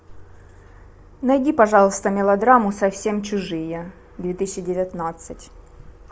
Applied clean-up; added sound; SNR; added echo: none; none; none; none.